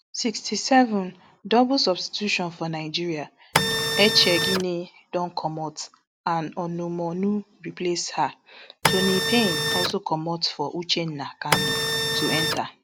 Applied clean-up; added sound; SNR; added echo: none; Printer; -2 dB; none.